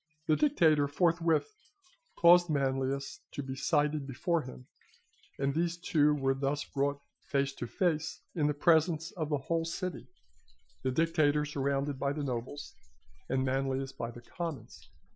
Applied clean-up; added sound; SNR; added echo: classical method Wiener filter.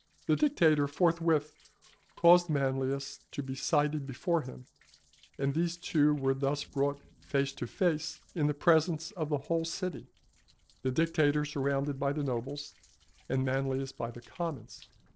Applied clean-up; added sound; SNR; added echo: neural separator model SepFormer DNS4.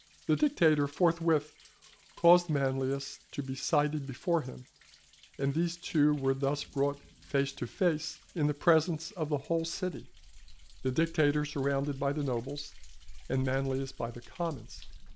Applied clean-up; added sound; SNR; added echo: none; Thunder; 19 dB; none.